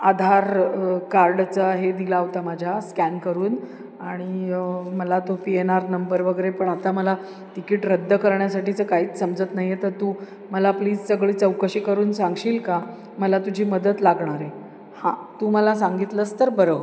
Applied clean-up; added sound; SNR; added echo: none; none; none; none.